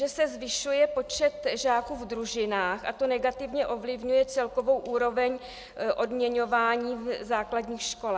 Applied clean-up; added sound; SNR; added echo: none; none; none; none.